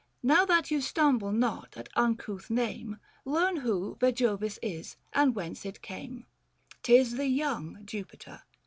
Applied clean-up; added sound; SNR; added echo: none; none; none; none.